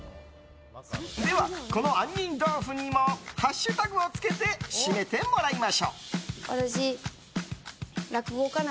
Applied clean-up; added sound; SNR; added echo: none; none; none; none.